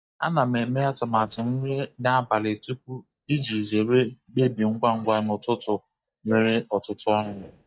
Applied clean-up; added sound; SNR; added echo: neural mask model DeepFilterNet 3.